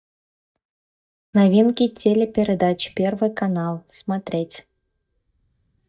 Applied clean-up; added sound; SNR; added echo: neural mask model DeepFilterNet 3.